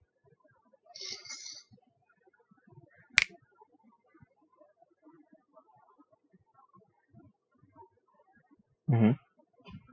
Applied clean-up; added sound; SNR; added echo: classical method spectral subtraction.